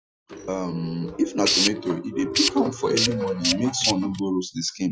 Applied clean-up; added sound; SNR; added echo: classical method Wiener filter.